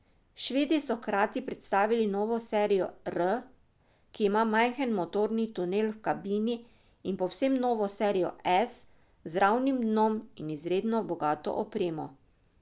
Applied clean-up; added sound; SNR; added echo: none; none; none; none.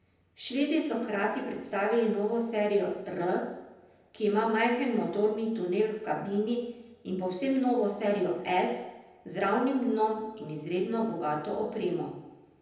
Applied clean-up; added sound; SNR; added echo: none; none; none; reverberation time 0.9 s.